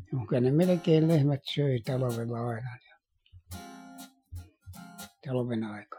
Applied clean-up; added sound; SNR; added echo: classical method Wiener filter.